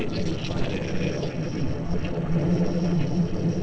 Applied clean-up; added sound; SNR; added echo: neural separator model SepFormer DNS4.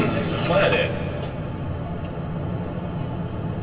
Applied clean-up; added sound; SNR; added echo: none; Brass instrument; 19 dB; reverberation time 2.6 s.